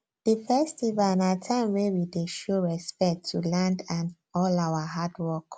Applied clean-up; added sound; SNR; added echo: none; none; none; none.